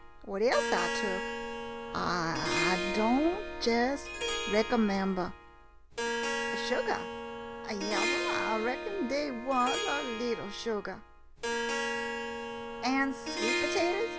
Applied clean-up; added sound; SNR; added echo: none; Harp; 2 dB; none.